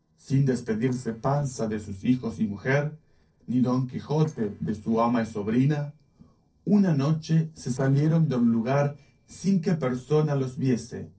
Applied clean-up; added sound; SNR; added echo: neural separator model SepFormer DNS4.